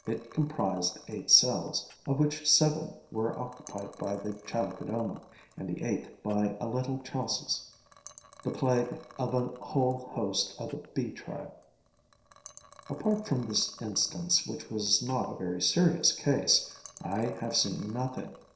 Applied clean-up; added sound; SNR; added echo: neural separator model SepFormer DNS4.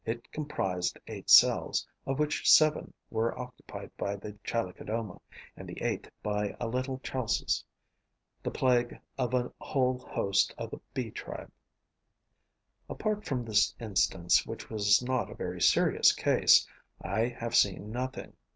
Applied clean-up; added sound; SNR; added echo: none; none; none; none.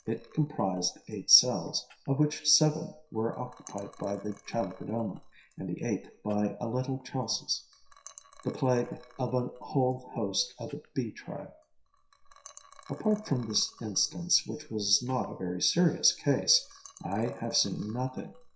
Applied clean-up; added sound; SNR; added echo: classical method WPE with log-MMSE.